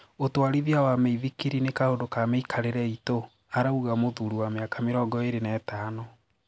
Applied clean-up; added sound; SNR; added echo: none; none; none; none.